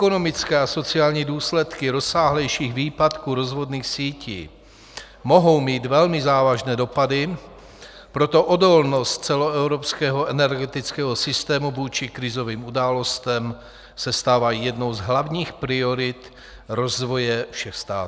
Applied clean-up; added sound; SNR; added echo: none; none; none; none.